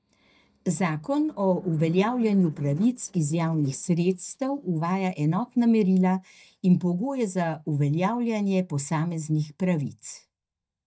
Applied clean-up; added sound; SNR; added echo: neural mask model DeepFilterNet 3.